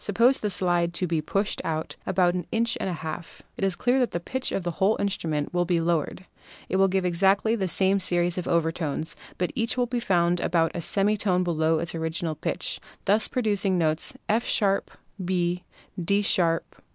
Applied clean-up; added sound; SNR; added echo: none; none; none; none.